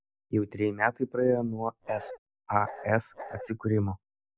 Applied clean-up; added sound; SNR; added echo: none; Bark; 12 dB; none.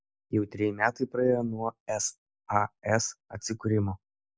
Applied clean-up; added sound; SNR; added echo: none; none; none; none.